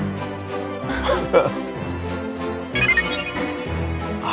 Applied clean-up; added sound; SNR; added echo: none; none; none; none.